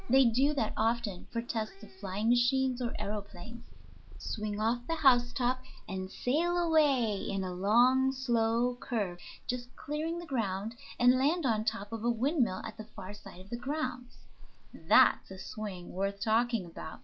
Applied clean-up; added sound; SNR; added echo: none; Meow / Purr; 8 dB; none.